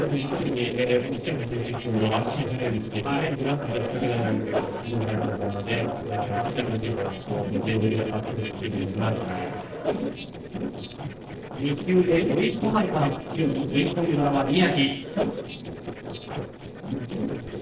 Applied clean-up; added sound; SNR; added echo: neural separator model SepFormer DNS4.